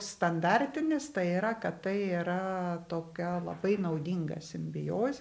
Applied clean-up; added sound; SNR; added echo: none; none; none; none.